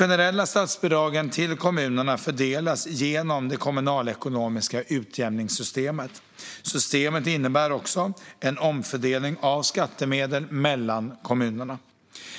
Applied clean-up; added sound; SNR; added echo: none; none; none; none.